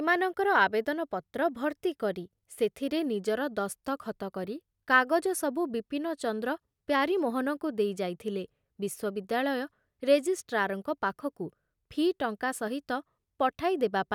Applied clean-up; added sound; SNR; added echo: none; none; none; none.